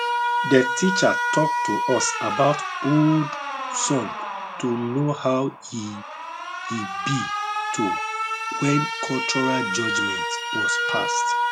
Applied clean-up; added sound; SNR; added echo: none; Alarm; 1 dB; none.